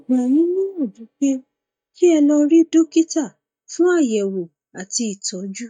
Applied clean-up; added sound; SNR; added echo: neural mask model DeepFilterNet 3.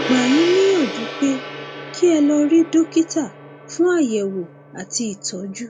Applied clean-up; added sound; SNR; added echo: none; Gong; 11 dB; none.